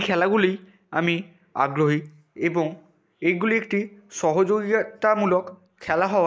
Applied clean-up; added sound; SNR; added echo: neural mask model Resemble Enhance denoiser.